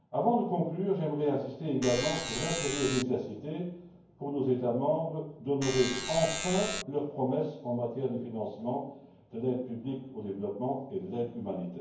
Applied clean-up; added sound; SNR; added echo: none; Alarm; 4 dB; reverberation time 0.9 s.